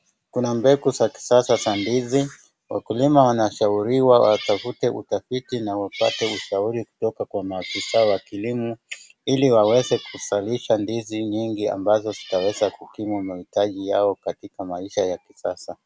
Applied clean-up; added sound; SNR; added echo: none; none; none; none.